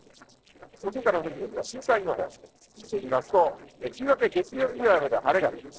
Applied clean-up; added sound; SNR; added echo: neural separator model SepFormer DNS4.